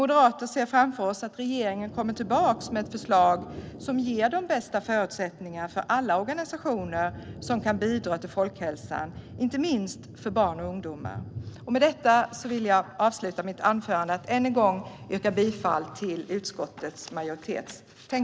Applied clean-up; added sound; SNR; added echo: none; Thunder; 17 dB; none.